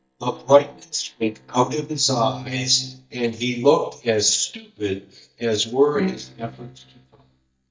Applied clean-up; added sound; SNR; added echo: neural mask model DeepFilterNet 3.